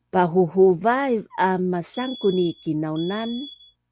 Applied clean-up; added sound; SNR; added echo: none; Alarm; 18 dB; none.